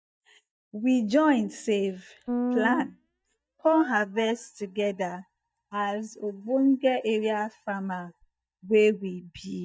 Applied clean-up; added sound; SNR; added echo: neural mask model DeepFilterNet 3.